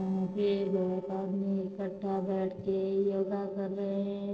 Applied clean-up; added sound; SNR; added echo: neural separator model SepFormer DNS4.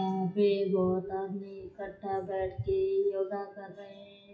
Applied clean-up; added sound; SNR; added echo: classical method WPE with log-MMSE.